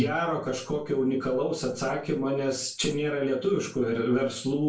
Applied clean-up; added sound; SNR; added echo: none; none; none; reverberation time 0.3 s.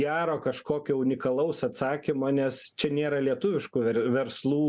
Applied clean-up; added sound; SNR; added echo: none; none; none; none.